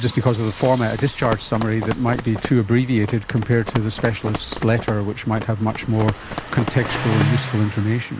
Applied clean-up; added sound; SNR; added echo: none; Run + Engine starting; 8 dB; none.